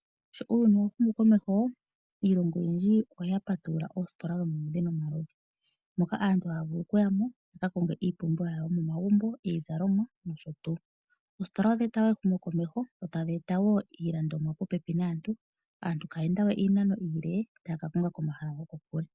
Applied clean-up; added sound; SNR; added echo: none; none; none; none.